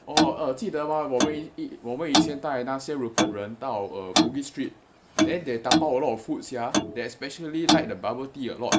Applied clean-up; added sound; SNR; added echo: none; Clock; -2 dB; none.